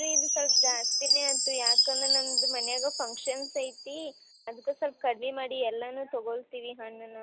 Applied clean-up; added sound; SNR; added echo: none; Chime; -4 dB; none.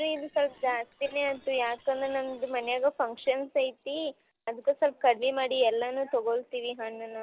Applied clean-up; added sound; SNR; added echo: neural separator model SepFormer DNS4.